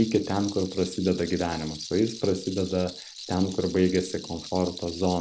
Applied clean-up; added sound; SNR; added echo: none; Rattle; 15 dB; none.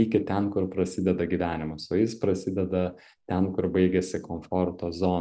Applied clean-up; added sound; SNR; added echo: none; none; none; none.